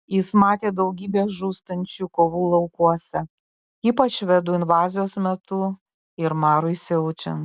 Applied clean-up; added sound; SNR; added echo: none; none; none; none.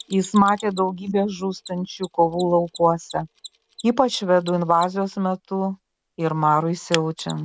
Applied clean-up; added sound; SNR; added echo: none; Mechanisms; 19 dB; none.